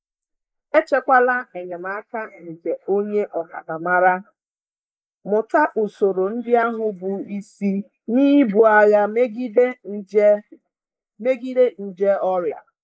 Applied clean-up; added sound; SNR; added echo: neural mask model Resemble Enhance denoiser.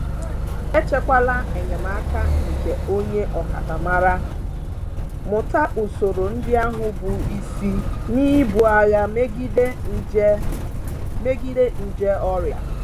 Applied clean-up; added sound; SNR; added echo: none; Motor vehicle (road); 2 dB; none.